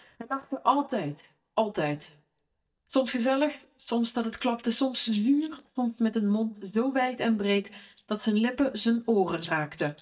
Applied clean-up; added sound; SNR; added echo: neural mask model DeepFilterNet 3.